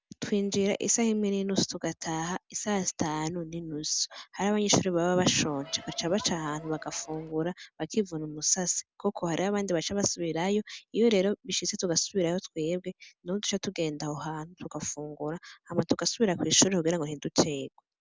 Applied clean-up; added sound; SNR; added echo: none; Crowd; 19 dB; none.